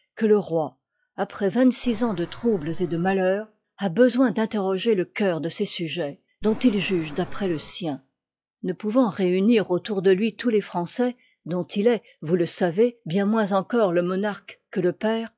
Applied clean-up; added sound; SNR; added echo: classical method log-MMSE.